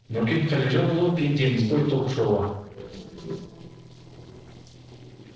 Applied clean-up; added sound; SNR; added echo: neural separator model SepFormer DNS4.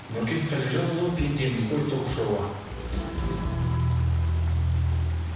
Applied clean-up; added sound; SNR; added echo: none; Stream; 16 dB; reverberation time 1.1 s.